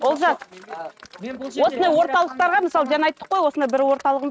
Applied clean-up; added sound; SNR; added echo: neural mask model RNNoise.